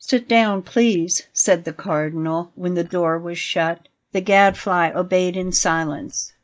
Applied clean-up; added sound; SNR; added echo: neural mask model DeepFilterNet 3.